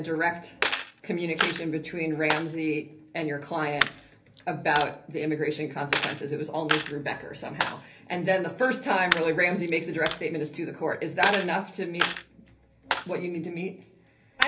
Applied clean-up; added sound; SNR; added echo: none; Coin (dropping); 3 dB; reverberation time 0.3 s.